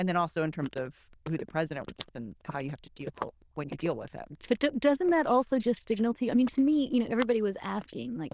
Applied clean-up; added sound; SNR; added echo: neural diffusion model UNIVERSE++.